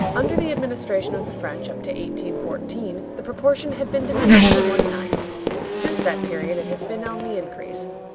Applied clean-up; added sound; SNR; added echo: none; Race car, auto racing / Accelerating, revving, vroom; -5 dB; none.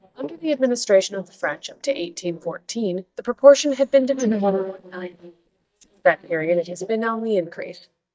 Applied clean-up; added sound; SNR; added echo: neural mask model DeepFilterNet 3.